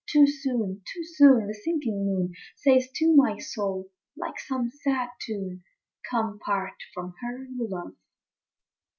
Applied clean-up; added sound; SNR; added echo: none; none; none; none.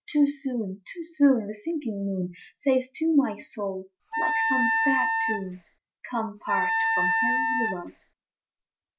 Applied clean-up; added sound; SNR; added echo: none; Wind instrument, woodwind instrument; -2 dB; none.